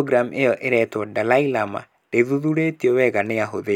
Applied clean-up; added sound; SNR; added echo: none; none; none; none.